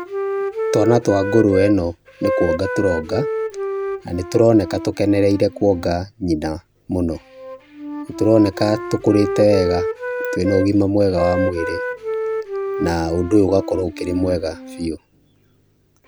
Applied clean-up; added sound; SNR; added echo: none; Wind instrument, woodwind instrument; 6 dB; none.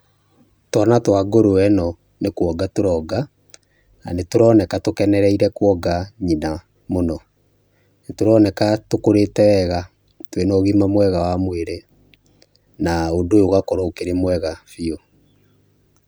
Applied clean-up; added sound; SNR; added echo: none; none; none; none.